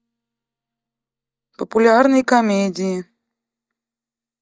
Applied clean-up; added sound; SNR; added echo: neural mask model DeepFilterNet 3.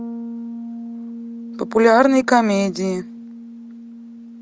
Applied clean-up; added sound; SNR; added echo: none; Bass guitar; 12 dB; none.